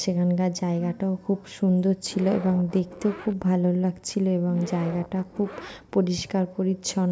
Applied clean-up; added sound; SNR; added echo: none; Zipper (clothing) + Brass instrument; 17 dB; none.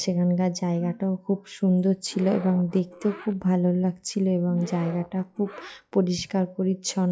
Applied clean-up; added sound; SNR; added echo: classical method log-MMSE.